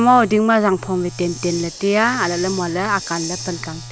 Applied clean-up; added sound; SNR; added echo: none; Telephone + Hiss; 13 dB; none.